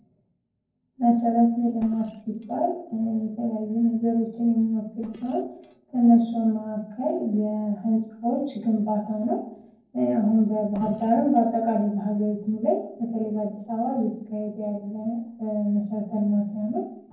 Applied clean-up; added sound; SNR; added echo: neural separator model SepFormer DNS4.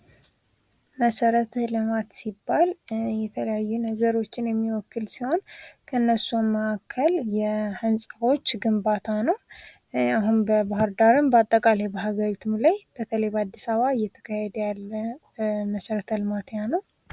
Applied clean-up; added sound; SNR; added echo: none; none; none; none.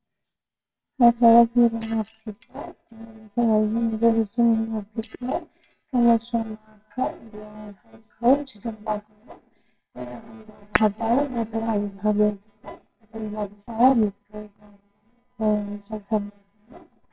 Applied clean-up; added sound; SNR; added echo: neural separator model SepFormer WHAMR!.